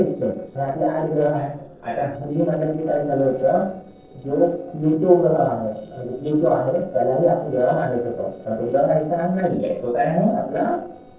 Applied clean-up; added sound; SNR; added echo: neural separator model SepFormer DNS4.